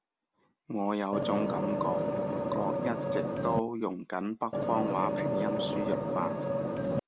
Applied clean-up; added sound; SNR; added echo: none; Vehicle; -3 dB; none.